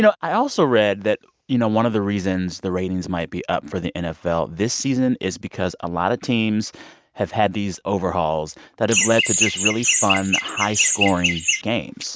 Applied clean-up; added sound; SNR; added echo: neural mask model RNNoise.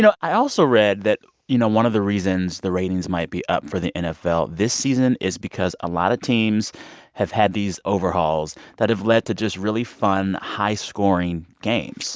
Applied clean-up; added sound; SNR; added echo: none; none; none; none.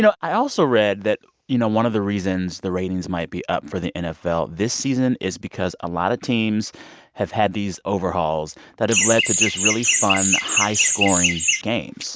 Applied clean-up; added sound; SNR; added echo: none; Chirp, tweet; -3 dB; none.